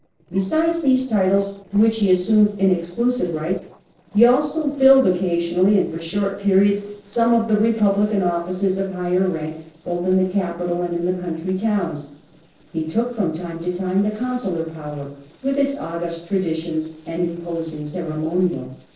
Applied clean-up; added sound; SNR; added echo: neural separator model SepFormer DNS4.